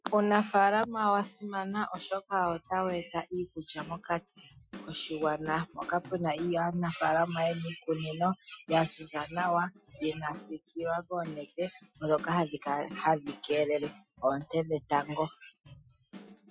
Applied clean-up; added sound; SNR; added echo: classical method Wiener filter.